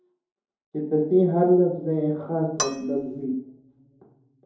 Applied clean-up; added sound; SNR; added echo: none; Cutlery, silverware / Dishes, pots, and pans; 7 dB; reverberation time 2.7 s.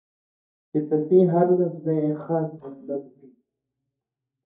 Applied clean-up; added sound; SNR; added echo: neural mask model DeepFilterNet 3.